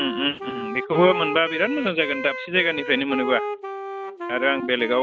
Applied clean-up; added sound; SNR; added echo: none; Wind instrument, woodwind instrument; 7 dB; none.